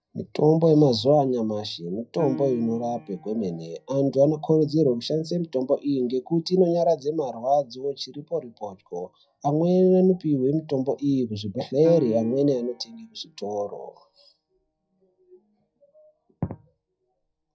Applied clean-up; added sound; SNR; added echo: classical method WPE with log-MMSE.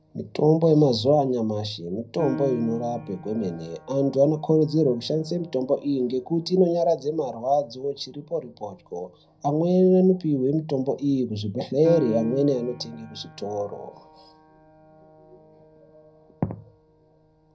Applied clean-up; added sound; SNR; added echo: none; Piano; 17 dB; reverberation time 0.3 s.